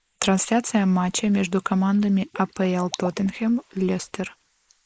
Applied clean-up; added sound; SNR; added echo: neural mask model Resemble Enhance denoiser.